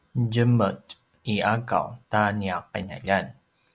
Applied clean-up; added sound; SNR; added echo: none; none; none; none.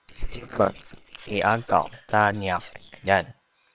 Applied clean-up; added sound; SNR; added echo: neural separator model SepFormer WHAM!.